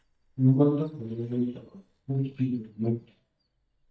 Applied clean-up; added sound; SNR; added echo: neural mask model DeepFilterNet 3.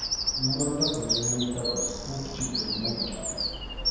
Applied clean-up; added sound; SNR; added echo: none; Bird vocalization, bird call, bird song; -3 dB; reverberation time 1.2 s.